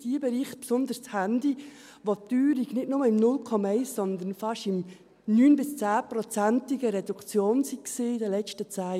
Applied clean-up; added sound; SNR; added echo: none; none; none; none.